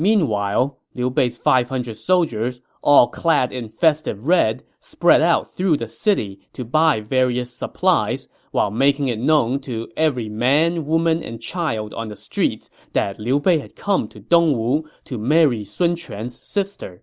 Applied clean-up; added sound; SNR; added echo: none; none; none; none.